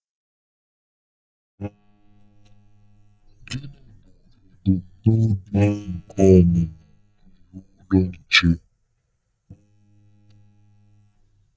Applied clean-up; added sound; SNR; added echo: neural mask model DeepFilterNet 3.